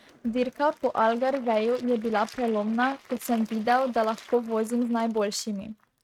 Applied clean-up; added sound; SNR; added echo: neural mask model RNNoise.